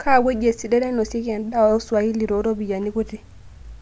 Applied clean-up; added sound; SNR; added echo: none; none; none; none.